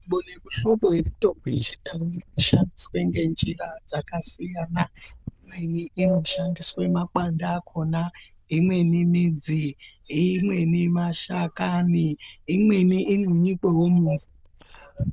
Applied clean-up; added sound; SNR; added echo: neural diffusion model UNIVERSE++.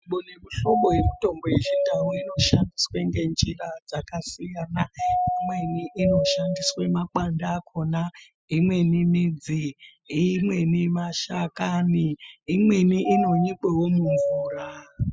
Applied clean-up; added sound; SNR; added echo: classical method spectral subtraction.